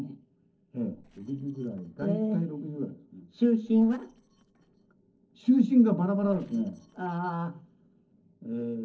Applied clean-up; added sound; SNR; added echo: neural separator model SepFormer DNS4.